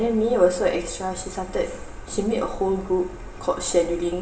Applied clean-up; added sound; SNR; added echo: none; none; none; reverberation time 0.8 s.